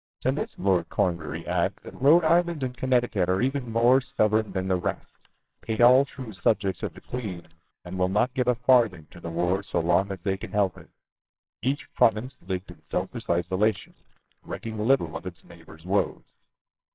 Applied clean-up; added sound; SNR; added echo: neural separator model SepFormer WHAMR!.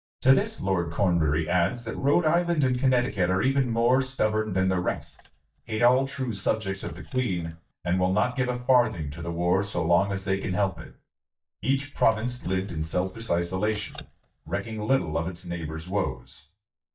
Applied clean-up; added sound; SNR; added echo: neural mask model DeepFilterNet 3.